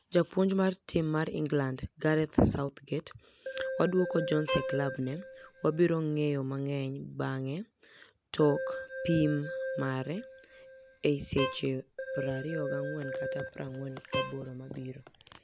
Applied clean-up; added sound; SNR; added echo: none; Keyboard (musical) + Bowed string instrument; 7 dB; none.